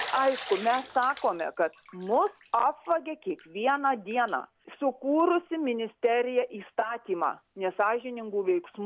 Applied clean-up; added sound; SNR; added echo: none; Bathtub (filling or washing); 18 dB; none.